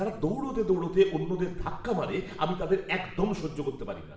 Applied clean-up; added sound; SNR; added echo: none; none; none; reverberation time 0.8 s.